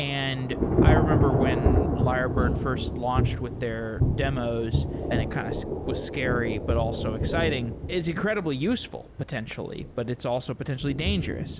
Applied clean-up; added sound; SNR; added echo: none; Thunder / Rain; -3 dB; none.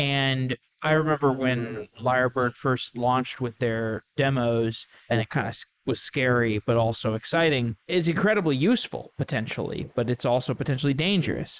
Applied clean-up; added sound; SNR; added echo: neural mask model Resemble Enhance denoiser.